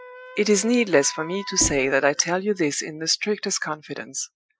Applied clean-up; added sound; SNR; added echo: classical method Wiener filter.